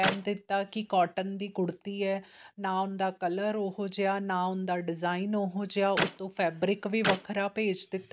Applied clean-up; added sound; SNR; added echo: none; Clapping; 5 dB; none.